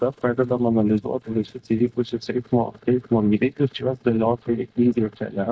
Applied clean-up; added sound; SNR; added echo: neural mask model DeepFilterNet 3.